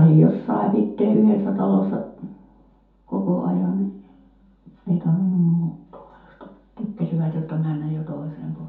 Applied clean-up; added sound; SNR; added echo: none; none; none; reverberation time 0.6 s.